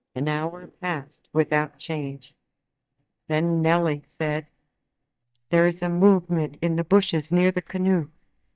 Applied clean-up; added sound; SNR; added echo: neural mask model DeepFilterNet 3.